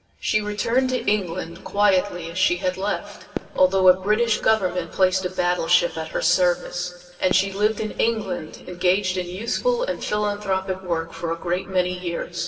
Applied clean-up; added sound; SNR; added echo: none; Fireworks; 17 dB; reverberation time 2.0 s.